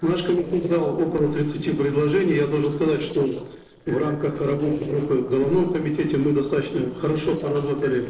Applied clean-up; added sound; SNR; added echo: neural separator model SepFormer DNS4.